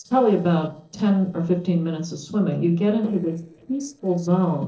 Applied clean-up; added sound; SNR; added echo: neural separator model SepFormer DNS4.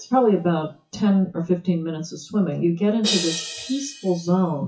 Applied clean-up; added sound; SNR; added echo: classical method WPE with log-MMSE.